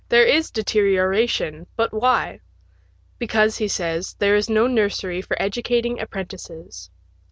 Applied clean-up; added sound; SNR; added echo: none; none; none; none.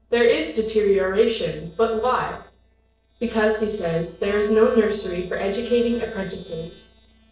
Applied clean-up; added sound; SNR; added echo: neural separator model SepFormer DNS4.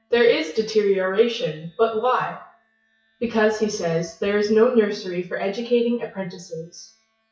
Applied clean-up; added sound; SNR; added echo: classical method WPE with log-MMSE.